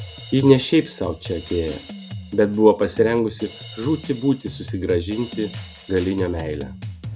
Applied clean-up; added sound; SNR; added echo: none; Drum kit; 14 dB; none.